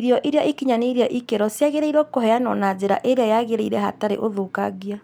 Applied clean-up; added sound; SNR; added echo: none; none; none; none.